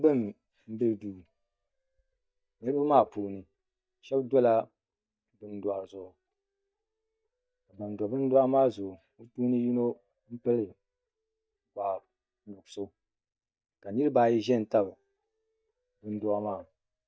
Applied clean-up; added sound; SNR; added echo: neural mask model DeepFilterNet 3.